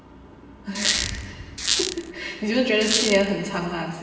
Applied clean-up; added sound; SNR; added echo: none; Squeak; 1 dB; reverberation time 1.6 s.